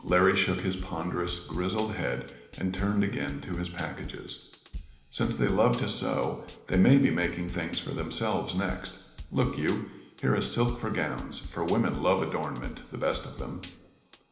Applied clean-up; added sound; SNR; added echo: none; Drum kit; 14 dB; reverberation time 1.0 s.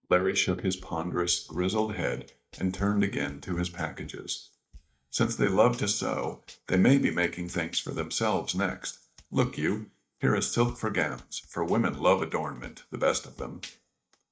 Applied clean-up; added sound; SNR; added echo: neural mask model DeepFilterNet 3.